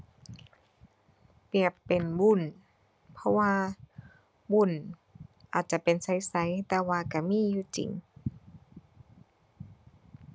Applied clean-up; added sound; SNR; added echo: none; none; none; none.